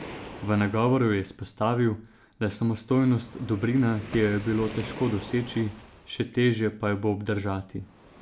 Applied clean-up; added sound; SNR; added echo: none; Waves, surf; 17 dB; none.